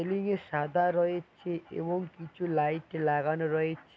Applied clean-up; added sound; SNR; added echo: none; none; none; none.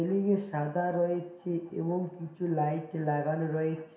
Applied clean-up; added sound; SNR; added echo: none; none; none; reverberation time 0.7 s.